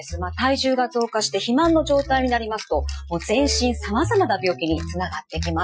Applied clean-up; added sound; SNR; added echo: classical method Wiener filter.